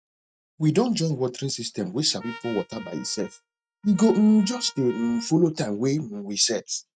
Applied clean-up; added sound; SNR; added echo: neural mask model RNNoise.